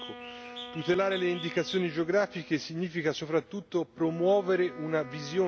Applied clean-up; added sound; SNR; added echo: none; Bird + Wind instrument, woodwind instrument; 15 dB; none.